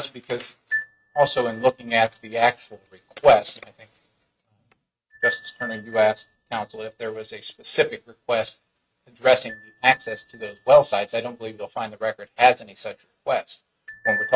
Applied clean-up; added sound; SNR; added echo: neural mask model RNNoise.